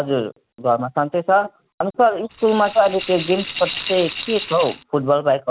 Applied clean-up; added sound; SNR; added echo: none; Rattle (instrument); 11 dB; none.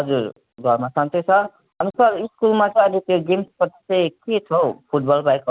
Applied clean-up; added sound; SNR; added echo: none; none; none; none.